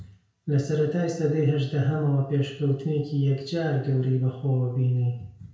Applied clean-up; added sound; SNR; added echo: none; none; none; reverberation time 0.5 s.